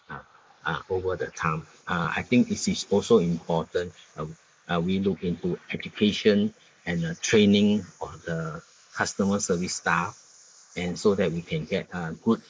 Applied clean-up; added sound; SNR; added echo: neural mask model Resemble Enhance denoiser.